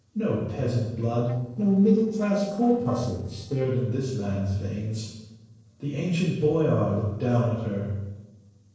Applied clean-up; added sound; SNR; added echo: neural separator model SepFormer DNS4.